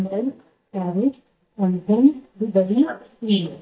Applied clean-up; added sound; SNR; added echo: neural mask model DeepFilterNet 3.